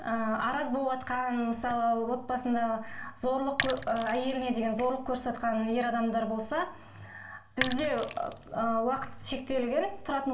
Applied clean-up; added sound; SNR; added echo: none; Sink (filling or washing); 6 dB; reverberation time 0.8 s.